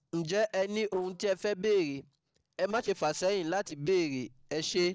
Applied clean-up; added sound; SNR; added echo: neural separator model SepFormer DNS4.